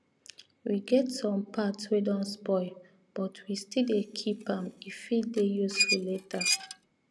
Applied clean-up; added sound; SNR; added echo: none; Squeak; 4 dB; none.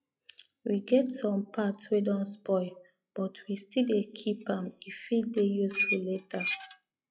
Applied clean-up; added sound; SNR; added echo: classical method log-MMSE.